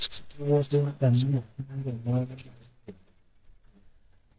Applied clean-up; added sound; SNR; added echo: neural mask model DeepFilterNet 3.